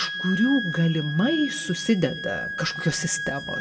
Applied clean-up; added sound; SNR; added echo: none; Wind instrument, woodwind instrument; 7 dB; reverberation time 1.2 s.